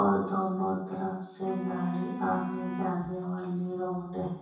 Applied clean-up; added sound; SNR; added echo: none; Wind instrument, woodwind instrument; 9 dB; reverberation time 0.7 s.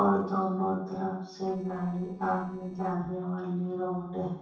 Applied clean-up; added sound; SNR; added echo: neural separator model SepFormer DNS4.